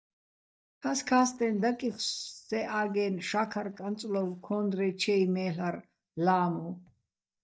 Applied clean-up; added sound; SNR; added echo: neural mask model DeepFilterNet 3.